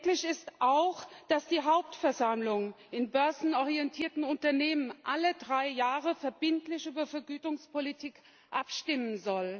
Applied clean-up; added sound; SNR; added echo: none; none; none; none.